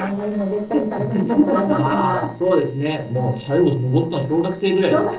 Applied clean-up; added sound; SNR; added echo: neural separator model SepFormer DNS4.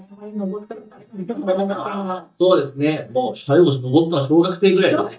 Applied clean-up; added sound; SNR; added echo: neural mask model DeepFilterNet 3.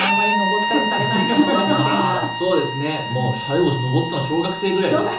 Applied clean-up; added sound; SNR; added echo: none; Bowed string instrument; 4 dB; reverberation time 0.6 s.